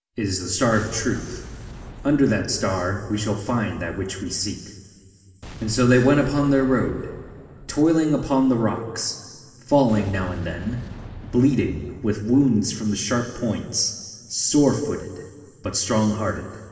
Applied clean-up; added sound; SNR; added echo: none; Boom; 18 dB; reverberation time 2.6 s.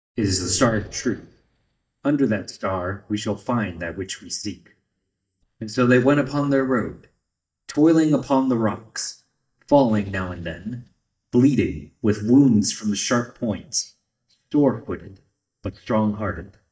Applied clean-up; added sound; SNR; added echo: neural mask model DeepFilterNet 3.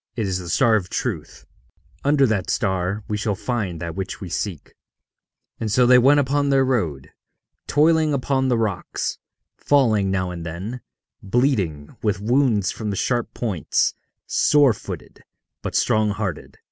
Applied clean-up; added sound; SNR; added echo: none; none; none; none.